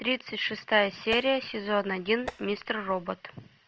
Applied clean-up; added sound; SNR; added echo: none; Tap; 14 dB; none.